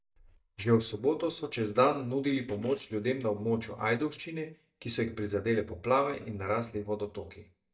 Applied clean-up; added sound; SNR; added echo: neural mask model DeepFilterNet 3.